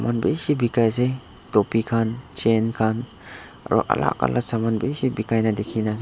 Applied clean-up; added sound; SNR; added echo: none; none; none; none.